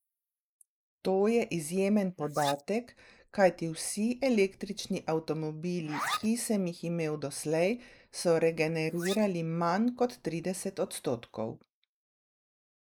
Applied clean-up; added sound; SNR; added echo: neural mask model Resemble Enhance denoiser.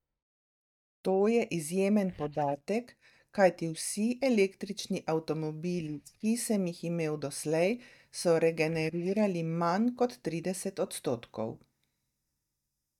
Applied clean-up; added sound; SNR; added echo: neural mask model DeepFilterNet 3.